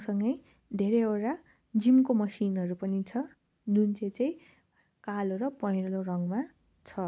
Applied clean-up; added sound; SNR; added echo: none; none; none; none.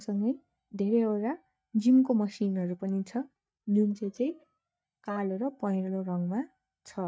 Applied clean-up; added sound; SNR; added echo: neural mask model DeepFilterNet 3.